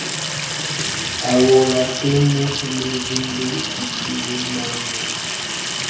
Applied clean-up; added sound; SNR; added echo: none; Sink (filling or washing) / Water tap, faucet; 3 dB; reverberation time 0.6 s.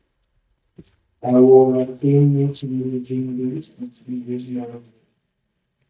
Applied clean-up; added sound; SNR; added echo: neural mask model DeepFilterNet 3.